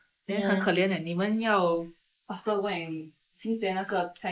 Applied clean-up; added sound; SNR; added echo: neural mask model Resemble Enhance denoiser.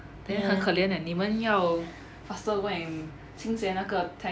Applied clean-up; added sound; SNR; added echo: none; none; none; none.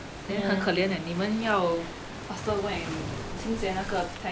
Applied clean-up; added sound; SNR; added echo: none; Waves, surf; 9 dB; none.